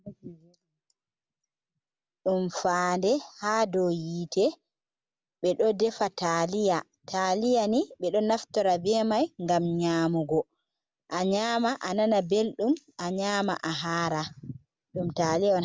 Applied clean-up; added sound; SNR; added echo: none; none; none; none.